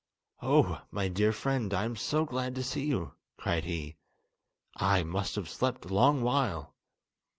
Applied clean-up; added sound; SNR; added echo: none; none; none; none.